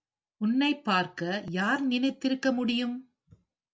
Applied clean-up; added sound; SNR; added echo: none; none; none; none.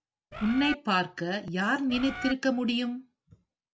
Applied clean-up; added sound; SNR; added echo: none; Bird; 7 dB; none.